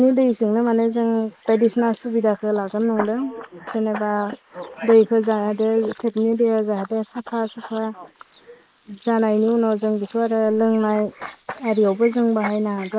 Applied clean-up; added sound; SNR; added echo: neural mask model Resemble Enhance denoiser.